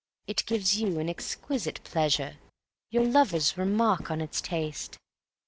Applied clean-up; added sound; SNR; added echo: neural separator model SepFormer DNS4.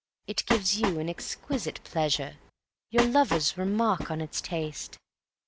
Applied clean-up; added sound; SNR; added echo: none; Train; 6 dB; none.